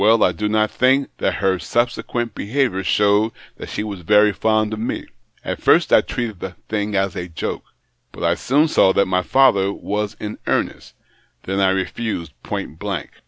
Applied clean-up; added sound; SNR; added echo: none; none; none; none.